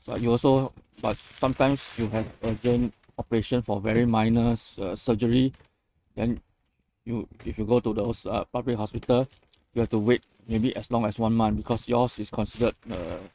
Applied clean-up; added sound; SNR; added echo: neural mask model RNNoise.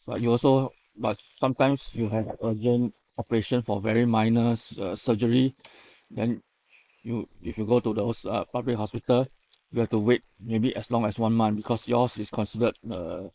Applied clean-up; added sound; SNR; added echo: neural mask model Resemble Enhance denoiser.